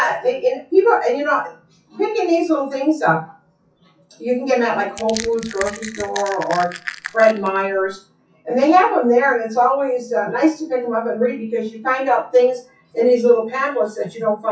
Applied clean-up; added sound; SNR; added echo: classical method WPE with log-MMSE.